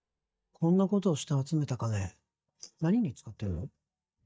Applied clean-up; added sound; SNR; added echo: neural mask model DeepFilterNet 3.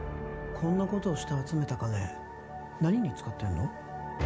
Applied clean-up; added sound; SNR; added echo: none; none; none; none.